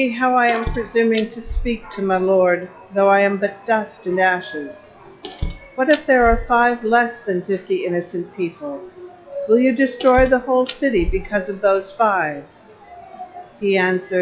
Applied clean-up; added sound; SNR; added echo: classical method log-MMSE.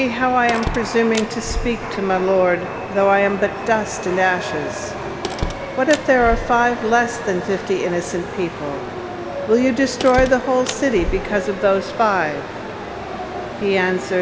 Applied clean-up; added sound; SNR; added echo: none; Slam + Chatter / Subway, metro, underground; 8 dB; none.